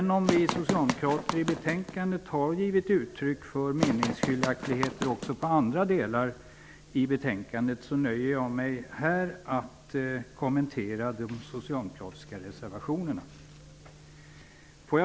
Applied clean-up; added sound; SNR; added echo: none; Run; 3 dB; none.